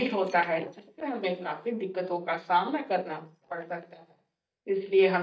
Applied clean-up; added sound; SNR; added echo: neural mask model DeepFilterNet 3.